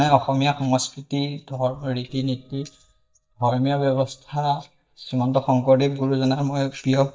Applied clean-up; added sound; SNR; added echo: neural mask model DeepFilterNet 3.